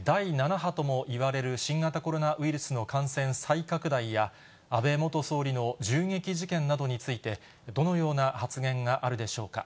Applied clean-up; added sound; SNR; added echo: none; none; none; none.